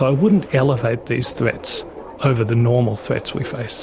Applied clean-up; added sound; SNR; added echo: none; Subway, metro, underground; 16 dB; none.